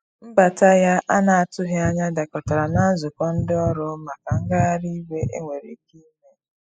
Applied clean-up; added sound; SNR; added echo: classical method spectral subtraction.